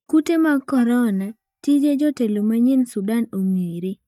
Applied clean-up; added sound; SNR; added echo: neural mask model DeepFilterNet 3.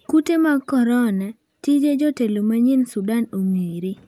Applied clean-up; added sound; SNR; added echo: none; none; none; none.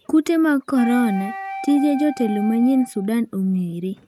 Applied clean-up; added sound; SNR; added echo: neural mask model RNNoise.